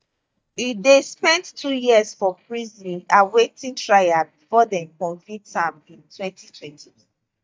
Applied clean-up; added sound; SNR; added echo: neural mask model DeepFilterNet 3.